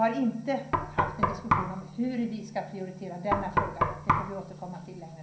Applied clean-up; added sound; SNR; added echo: none; Knock; -2 dB; reverberation time 0.6 s.